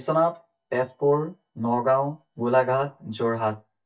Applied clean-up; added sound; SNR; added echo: neural mask model DeepFilterNet 3.